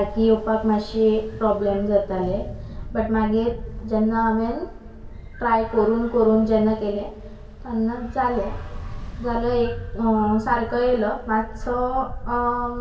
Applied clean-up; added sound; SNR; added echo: none; Ocean; 11 dB; reverberation time 0.2 s.